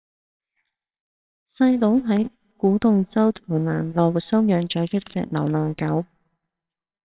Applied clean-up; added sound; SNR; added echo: neural separator model SepFormer WHAMR!.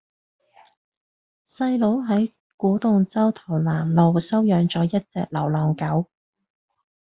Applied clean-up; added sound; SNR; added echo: none; none; none; none.